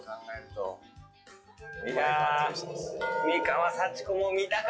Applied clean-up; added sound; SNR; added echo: classical method log-MMSE.